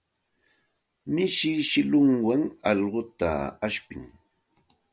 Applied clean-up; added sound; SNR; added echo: none; none; none; none.